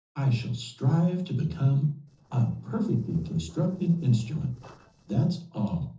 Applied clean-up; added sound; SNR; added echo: neural separator model SepFormer DNS4.